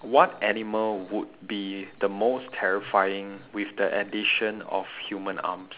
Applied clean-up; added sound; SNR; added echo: none; none; none; none.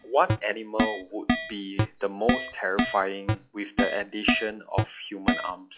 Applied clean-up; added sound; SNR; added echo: classical method log-MMSE.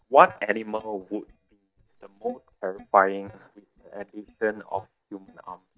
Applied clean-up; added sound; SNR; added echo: neural mask model DeepFilterNet 3.